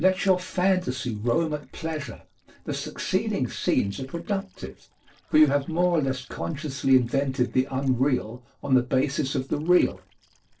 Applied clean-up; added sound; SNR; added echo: neural separator model SepFormer DNS4.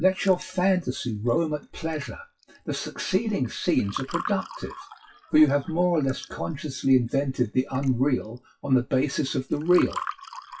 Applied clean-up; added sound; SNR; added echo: classical method WPE with log-MMSE.